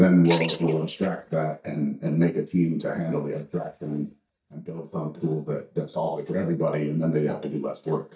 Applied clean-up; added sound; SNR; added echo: neural mask model DeepFilterNet 3.